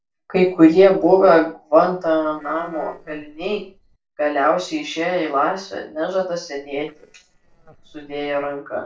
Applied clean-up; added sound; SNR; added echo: neural separator model SepFormer DNS4.